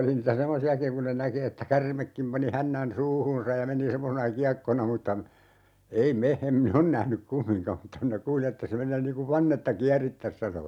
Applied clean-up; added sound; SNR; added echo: none; none; none; none.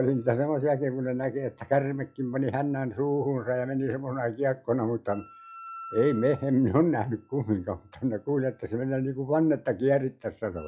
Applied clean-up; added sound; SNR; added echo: classical method log-MMSE.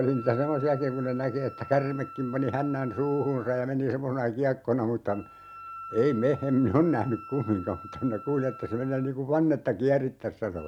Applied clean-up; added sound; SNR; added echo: none; Wind instrument, woodwind instrument; 17 dB; none.